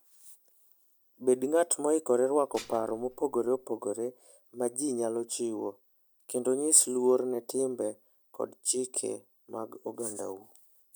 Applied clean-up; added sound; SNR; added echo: none; Dishes, pots, and pans; 19 dB; none.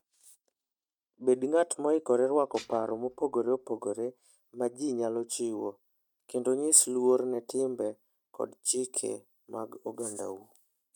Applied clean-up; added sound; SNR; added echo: neural mask model RNNoise.